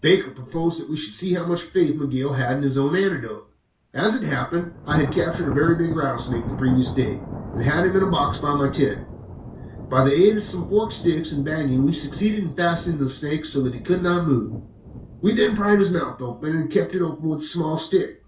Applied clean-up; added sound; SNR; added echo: none; Thunder; 13 dB; reverberation time 0.3 s.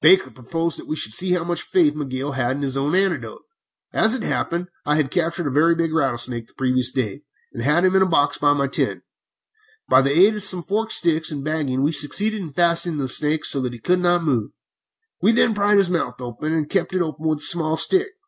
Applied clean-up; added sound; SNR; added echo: none; none; none; none.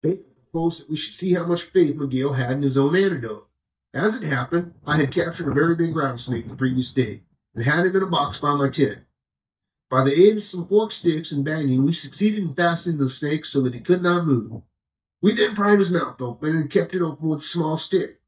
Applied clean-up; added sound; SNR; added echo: neural mask model DeepFilterNet 3.